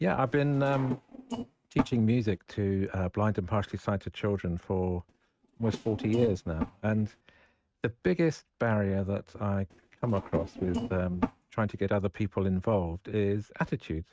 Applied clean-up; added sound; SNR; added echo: neural mask model RNNoise.